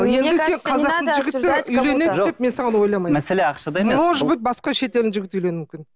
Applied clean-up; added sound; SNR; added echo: none; none; none; none.